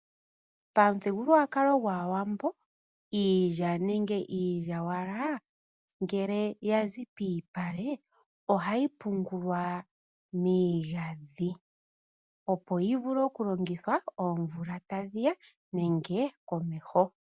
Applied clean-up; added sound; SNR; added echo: none; none; none; none.